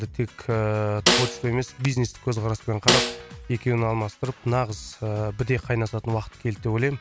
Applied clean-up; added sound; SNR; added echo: none; Snare drum; -1 dB; none.